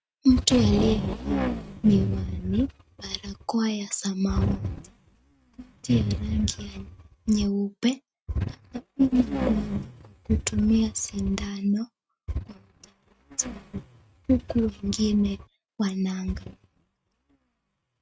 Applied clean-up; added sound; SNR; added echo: neural mask model RNNoise.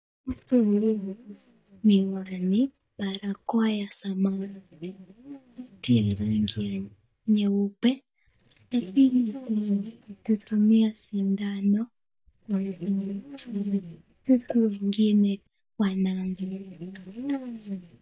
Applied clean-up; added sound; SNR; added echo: neural mask model DeepFilterNet 3.